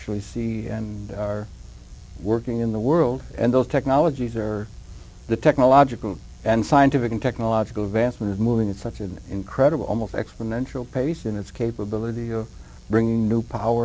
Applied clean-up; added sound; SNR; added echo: none; none; none; none.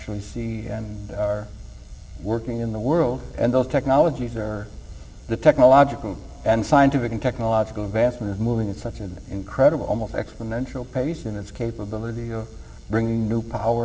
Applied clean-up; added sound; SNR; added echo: none; none; none; reverberation time 1.3 s.